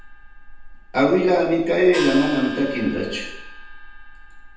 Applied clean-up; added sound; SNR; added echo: none; Gong; 13 dB; reverberation time 0.9 s.